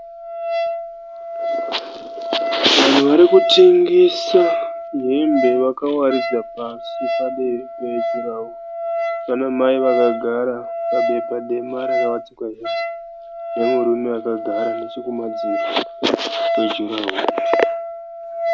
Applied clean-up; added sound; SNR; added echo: none; Wind instrument, woodwind instrument; 4 dB; none.